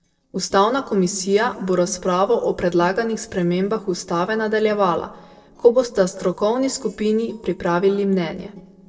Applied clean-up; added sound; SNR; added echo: neural separator model SepFormer DNS4.